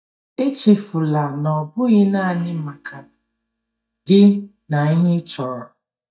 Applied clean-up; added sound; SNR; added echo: neural mask model DeepFilterNet 3.